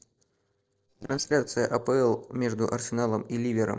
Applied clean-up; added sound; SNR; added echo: neural separator model SepFormer DNS4.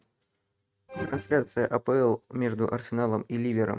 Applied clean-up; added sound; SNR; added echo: neural mask model RNNoise.